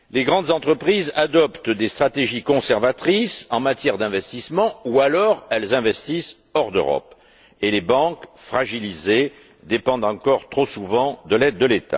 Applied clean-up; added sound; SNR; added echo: none; none; none; none.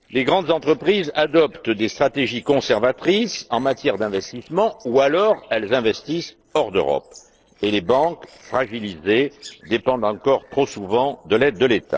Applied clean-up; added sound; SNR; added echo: neural separator model SepFormer DNS4.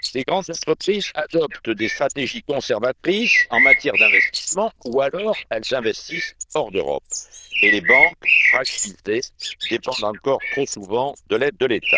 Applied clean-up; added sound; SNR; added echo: neural diffusion model UNIVERSE++.